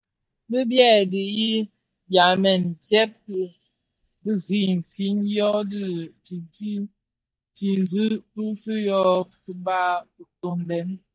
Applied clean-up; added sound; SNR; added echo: neural mask model DeepFilterNet 3.